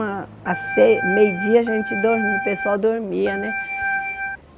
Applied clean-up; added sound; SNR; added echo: none; Organ; 5 dB; none.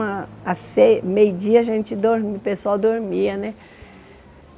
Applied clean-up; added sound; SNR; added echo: none; none; none; none.